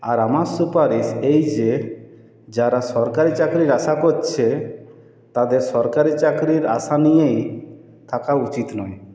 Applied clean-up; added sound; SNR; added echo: none; none; none; none.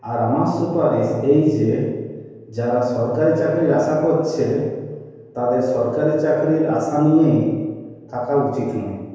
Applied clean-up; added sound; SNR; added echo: none; none; none; reverberation time 1.2 s.